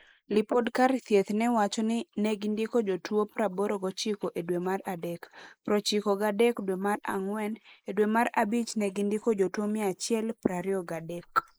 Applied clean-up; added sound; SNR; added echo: neural mask model Resemble Enhance denoiser.